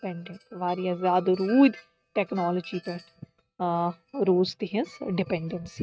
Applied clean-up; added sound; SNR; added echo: neural mask model RNNoise.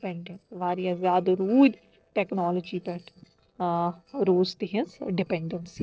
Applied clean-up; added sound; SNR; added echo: neural separator model SepFormer DNS4.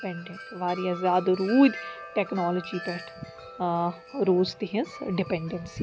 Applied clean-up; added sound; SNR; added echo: none; Wind chime; 15 dB; none.